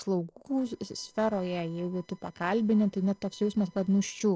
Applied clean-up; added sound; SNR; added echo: neural separator model SepFormer DNS4.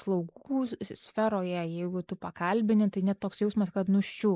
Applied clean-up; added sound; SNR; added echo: neural mask model Resemble Enhance denoiser.